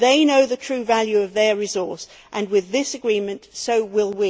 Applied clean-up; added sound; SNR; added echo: none; none; none; none.